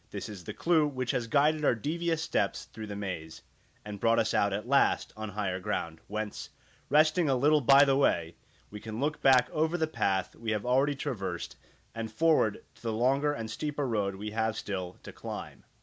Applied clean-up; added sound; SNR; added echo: none; none; none; none.